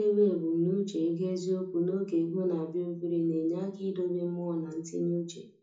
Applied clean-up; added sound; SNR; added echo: none; none; none; reverberation time 0.5 s.